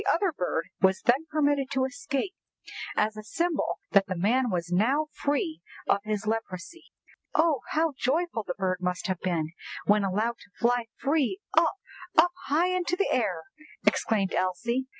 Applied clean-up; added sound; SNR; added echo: none; none; none; none.